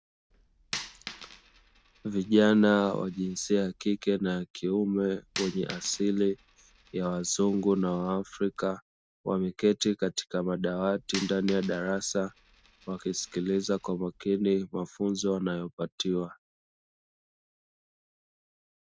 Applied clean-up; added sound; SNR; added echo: none; Coin (dropping); 17 dB; none.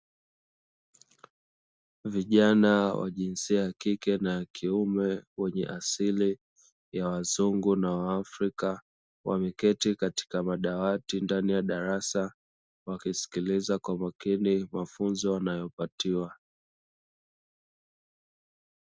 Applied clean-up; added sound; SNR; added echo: none; none; none; none.